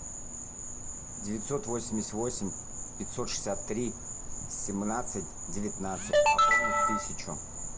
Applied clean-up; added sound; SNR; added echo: none; Insect; 7 dB; reverberation time 2.2 s.